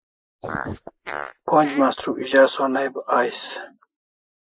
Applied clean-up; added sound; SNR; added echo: neural mask model Resemble Enhance denoiser.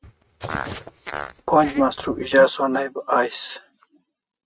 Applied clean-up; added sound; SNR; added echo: neural mask model RNNoise.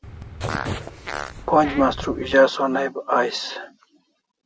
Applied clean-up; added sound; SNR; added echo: none; Fart; 8 dB; none.